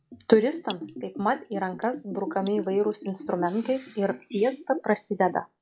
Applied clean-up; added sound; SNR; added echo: classical method log-MMSE.